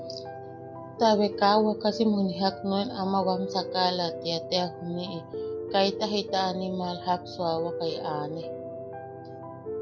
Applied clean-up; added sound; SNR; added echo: none; Piano; 8 dB; none.